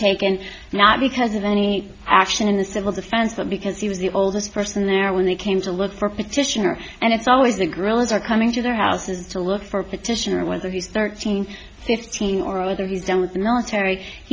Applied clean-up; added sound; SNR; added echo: none; none; none; none.